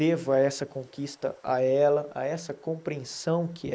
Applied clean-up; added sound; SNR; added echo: neural mask model Resemble Enhance denoiser.